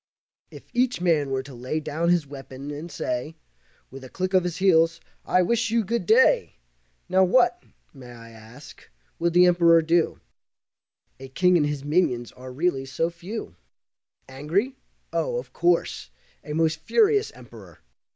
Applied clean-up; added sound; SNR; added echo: none; none; none; none.